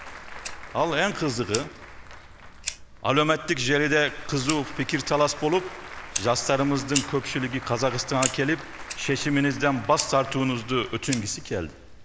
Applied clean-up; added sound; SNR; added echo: none; Fire + Applause / Crowd; 10 dB; none.